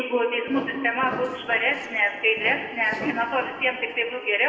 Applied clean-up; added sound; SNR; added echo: none; Fireworks; 13 dB; reverberation time 1.8 s.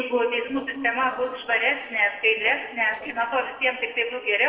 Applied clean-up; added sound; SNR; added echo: neural separator model SepFormer DNS4.